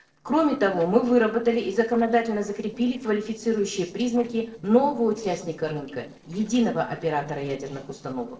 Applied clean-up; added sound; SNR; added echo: neural separator model SepFormer DNS4.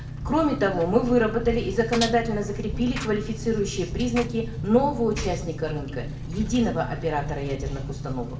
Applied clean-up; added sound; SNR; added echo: none; Engine; 7 dB; reverberation time 0.6 s.